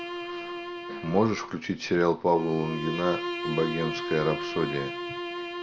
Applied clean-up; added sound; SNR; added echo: none; Bowed string instrument; 6 dB; none.